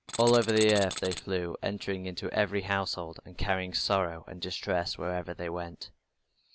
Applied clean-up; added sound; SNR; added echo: none; Tools; 7 dB; none.